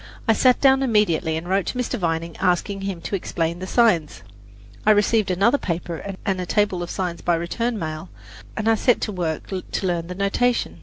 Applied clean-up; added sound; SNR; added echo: none; none; none; none.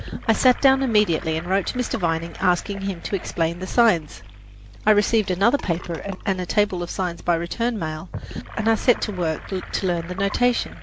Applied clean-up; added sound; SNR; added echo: none; Sink (filling or washing) / Gurgling; 16 dB; none.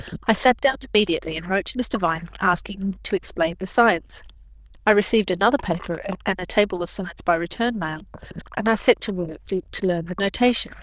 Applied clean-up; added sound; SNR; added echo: neural diffusion model UNIVERSE++.